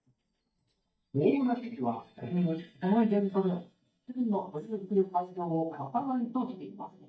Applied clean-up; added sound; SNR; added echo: neural mask model DeepFilterNet 3.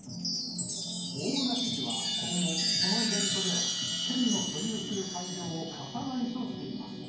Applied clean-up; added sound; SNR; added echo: none; Chime; -1 dB; reverberation time 0.9 s.